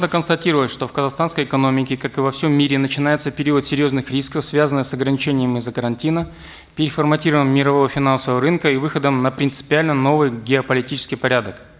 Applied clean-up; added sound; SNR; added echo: none; none; none; none.